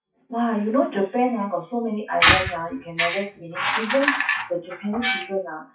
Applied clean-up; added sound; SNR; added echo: classical method WPE with log-MMSE.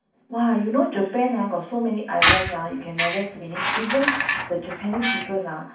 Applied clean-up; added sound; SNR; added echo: none; Squeak; 0 dB; reverberation time 0.6 s.